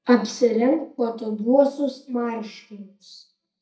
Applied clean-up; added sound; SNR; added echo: neural mask model DeepFilterNet 3.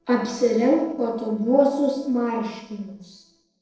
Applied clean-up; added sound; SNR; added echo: neural separator model SepFormer DNS4.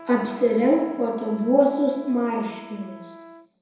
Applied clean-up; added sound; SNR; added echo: none; Trumpet; 20 dB; reverberation time 0.9 s.